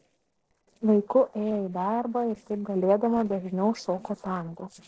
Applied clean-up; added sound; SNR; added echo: neural separator model SepFormer DNS4.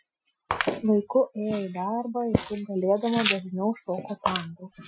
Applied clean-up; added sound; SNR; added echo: classical method Wiener filter.